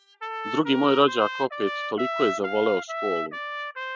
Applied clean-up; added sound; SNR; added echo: classical method spectral subtraction.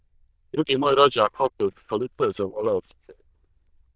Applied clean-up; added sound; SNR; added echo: neural diffusion model UNIVERSE++.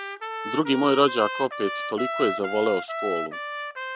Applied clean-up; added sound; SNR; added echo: none; Trumpet; 6 dB; none.